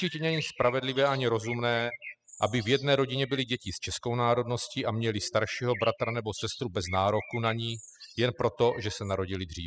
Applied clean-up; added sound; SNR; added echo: classical method spectral subtraction.